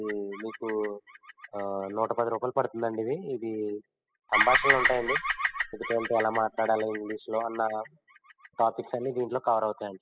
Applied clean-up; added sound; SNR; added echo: classical method spectral subtraction.